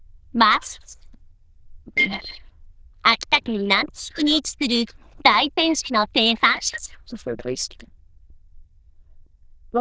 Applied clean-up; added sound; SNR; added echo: neural diffusion model UNIVERSE++.